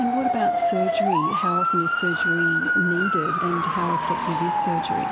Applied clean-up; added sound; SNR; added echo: none; Motor vehicle (road) / Siren; -5 dB; none.